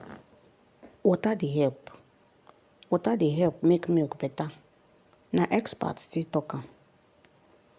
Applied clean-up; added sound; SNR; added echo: none; none; none; none.